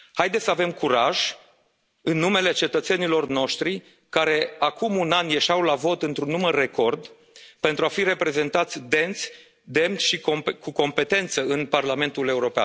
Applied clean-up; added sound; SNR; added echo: none; none; none; none.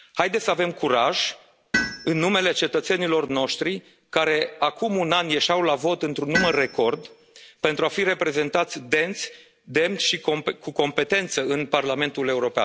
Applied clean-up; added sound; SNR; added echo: none; Tools; 10 dB; none.